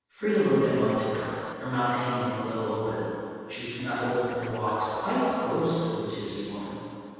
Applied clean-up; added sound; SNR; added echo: none; Scratching (performance technique); 16 dB; reverberation time 2.1 s.